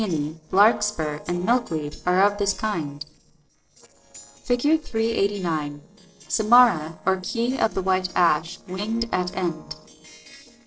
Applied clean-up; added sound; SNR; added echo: neural separator model SepFormer DNS4.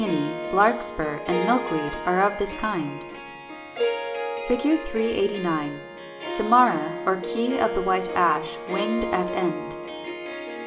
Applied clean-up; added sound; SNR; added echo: none; Harp; 6 dB; reverberation time 1.3 s.